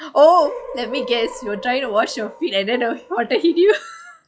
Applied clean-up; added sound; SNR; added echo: classical method log-MMSE.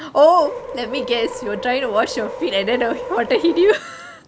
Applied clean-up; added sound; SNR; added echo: none; Subway, metro, underground; 11 dB; none.